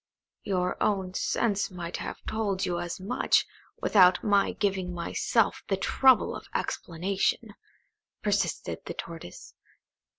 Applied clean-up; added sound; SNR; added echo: none; none; none; none.